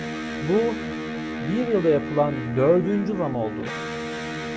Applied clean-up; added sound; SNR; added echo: none; Electric guitar; 5 dB; none.